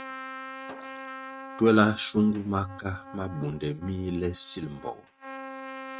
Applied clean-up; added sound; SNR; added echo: neural mask model RNNoise.